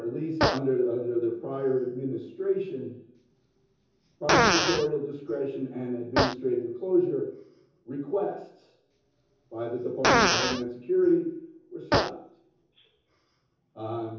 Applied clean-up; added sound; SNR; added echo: none; Fart; 1 dB; reverberation time 0.7 s.